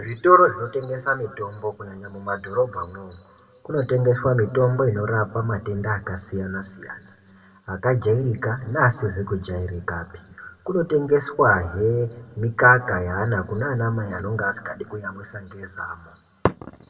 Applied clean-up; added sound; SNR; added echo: none; Bird vocalization, bird call, bird song; 17 dB; reverberation time 1.4 s.